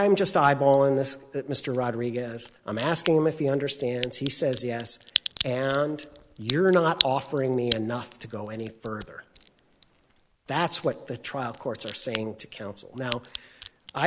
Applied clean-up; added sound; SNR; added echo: none; Crack; 12 dB; none.